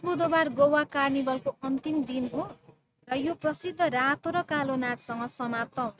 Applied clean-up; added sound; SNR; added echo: neural mask model RNNoise.